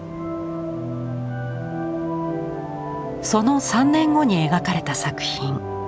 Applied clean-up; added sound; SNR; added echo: none; Wind; 16 dB; none.